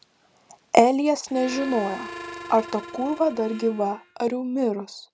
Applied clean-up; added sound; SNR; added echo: none; Harmonica; 14 dB; none.